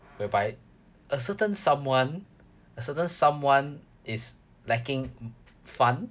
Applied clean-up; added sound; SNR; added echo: none; none; none; none.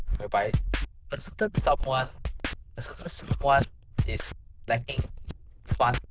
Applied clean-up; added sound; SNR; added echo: neural diffusion model UNIVERSE++.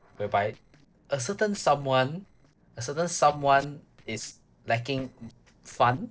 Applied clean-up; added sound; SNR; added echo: neural separator model SepFormer DNS4.